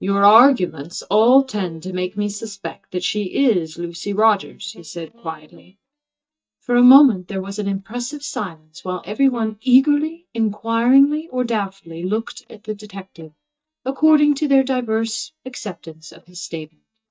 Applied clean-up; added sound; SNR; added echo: neural mask model DeepFilterNet 3.